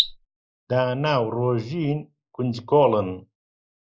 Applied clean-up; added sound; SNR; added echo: neural mask model Resemble Enhance denoiser.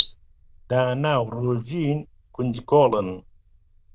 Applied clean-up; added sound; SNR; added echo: neural diffusion model UNIVERSE++.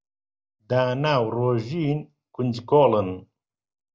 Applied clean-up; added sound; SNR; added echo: none; none; none; none.